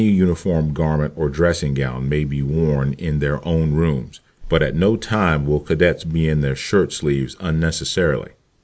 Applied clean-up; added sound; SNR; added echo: none; none; none; none.